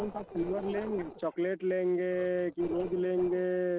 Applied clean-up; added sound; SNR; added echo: neural separator model SepFormer DNS4.